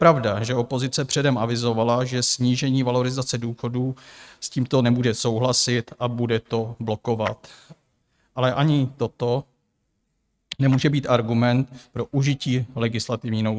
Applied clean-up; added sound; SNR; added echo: neural mask model RNNoise.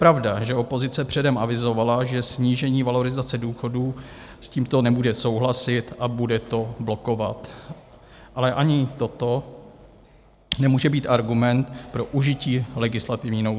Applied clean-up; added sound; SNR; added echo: none; none; none; none.